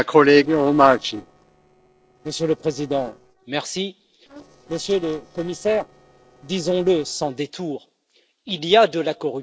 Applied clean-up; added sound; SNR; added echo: neural separator model SepFormer DNS4.